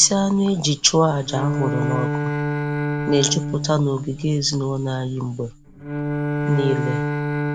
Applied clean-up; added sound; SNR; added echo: none; Bowed string instrument; 4 dB; none.